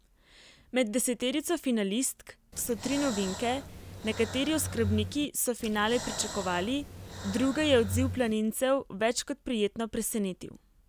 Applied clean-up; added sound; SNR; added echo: none; Breathing; 7 dB; none.